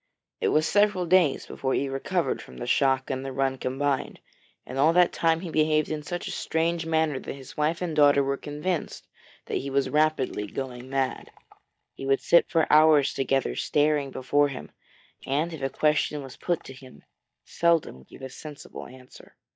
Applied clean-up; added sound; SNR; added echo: neural mask model DeepFilterNet 3.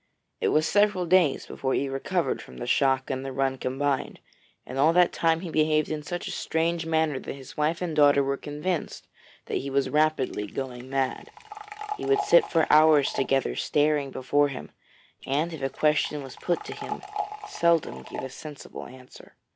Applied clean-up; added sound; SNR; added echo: none; Liquid; 11 dB; none.